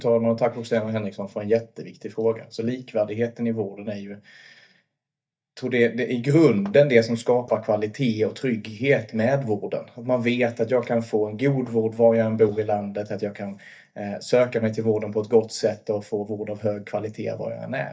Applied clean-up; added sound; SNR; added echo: neural mask model DeepFilterNet 3.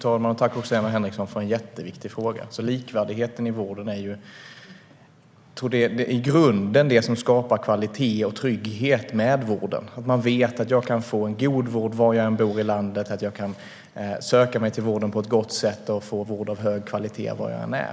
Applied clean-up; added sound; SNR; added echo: none; none; none; none.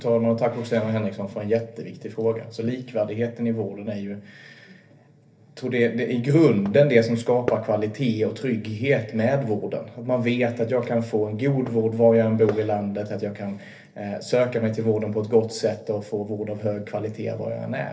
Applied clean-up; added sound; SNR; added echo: neural separator model SepFormer DNS4.